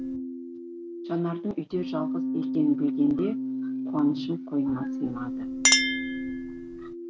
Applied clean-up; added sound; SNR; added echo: none; Keyboard (musical) + Chink, clink; -1 dB; none.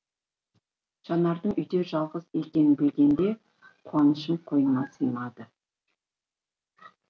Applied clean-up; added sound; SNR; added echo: none; none; none; none.